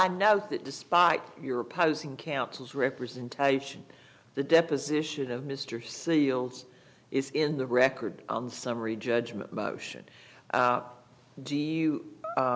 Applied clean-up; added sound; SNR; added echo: none; none; none; none.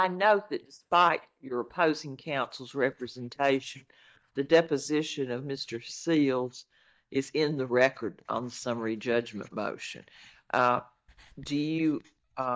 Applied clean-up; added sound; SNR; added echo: neural mask model DeepFilterNet 3.